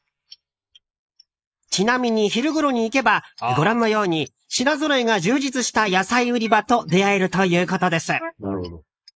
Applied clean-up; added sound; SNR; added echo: neural mask model Resemble Enhance denoiser.